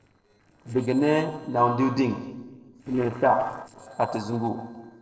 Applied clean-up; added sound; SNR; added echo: neural separator model SepFormer DNS4.